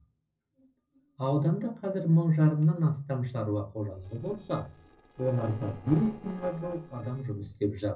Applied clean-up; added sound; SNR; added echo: neural separator model SepFormer DNS4.